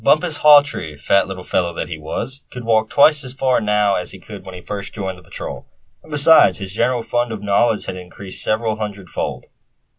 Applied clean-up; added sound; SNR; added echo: none; none; none; none.